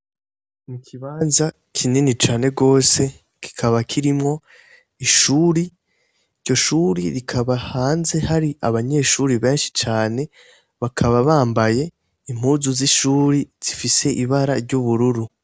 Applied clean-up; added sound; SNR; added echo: none; none; none; none.